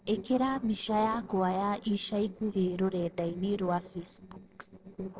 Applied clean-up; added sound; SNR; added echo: neural separator model SepFormer DNS4.